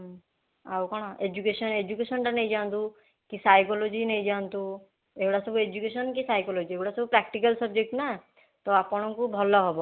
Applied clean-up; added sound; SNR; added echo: none; none; none; none.